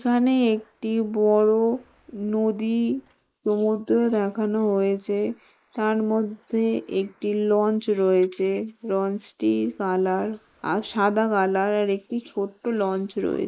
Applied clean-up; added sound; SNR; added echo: neural mask model Resemble Enhance denoiser.